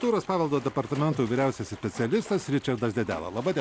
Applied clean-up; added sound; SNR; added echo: none; Splash, splatter; 18 dB; none.